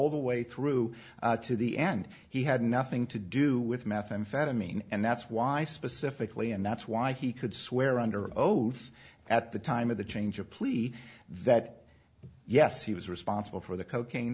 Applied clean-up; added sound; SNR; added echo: none; none; none; none.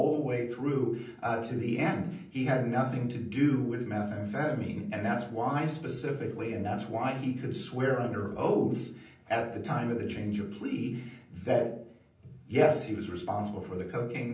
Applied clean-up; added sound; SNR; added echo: none; none; none; reverberation time 0.6 s.